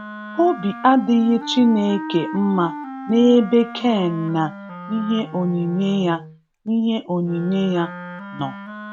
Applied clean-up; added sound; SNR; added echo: none; Wind instrument, woodwind instrument; 13 dB; none.